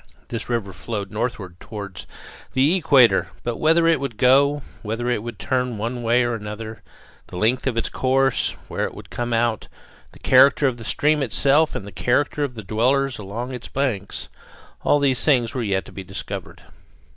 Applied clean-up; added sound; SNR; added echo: none; none; none; none.